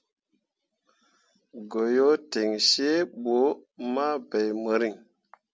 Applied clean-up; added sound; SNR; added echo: none; none; none; none.